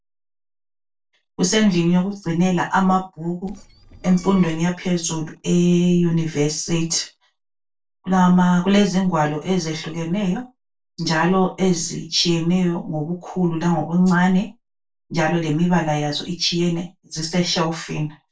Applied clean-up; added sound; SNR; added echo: neural separator model SepFormer DNS4.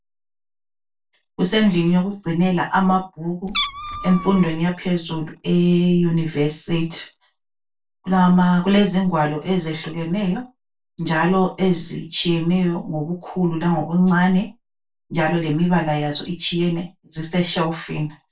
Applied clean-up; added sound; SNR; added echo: none; Meow; 7 dB; reverberation time 0.2 s.